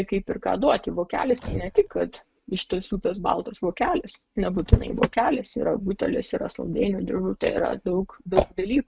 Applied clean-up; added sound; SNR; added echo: neural mask model RNNoise.